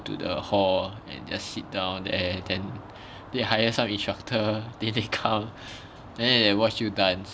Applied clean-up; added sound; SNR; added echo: none; none; none; none.